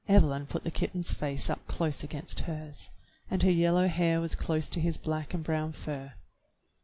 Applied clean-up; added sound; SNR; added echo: none; none; none; none.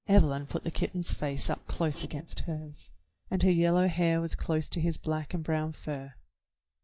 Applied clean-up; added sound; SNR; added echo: neural mask model DeepFilterNet 3.